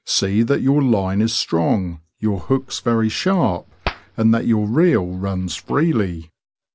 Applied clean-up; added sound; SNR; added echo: none; Hands; 17 dB; none.